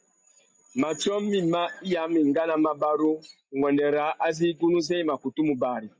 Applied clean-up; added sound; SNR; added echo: none; none; none; none.